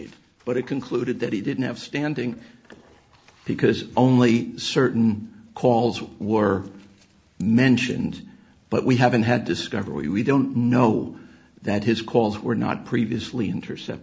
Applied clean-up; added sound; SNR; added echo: none; none; none; none.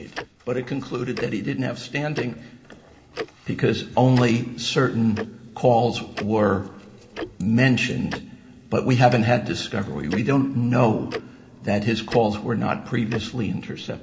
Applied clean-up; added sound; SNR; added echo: none; Tick-tock; 16 dB; reverberation time 2.7 s.